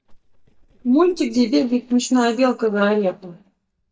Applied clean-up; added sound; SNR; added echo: neural mask model DeepFilterNet 3.